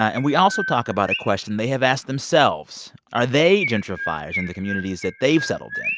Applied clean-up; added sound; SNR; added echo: none; Chirp, tweet; 11 dB; none.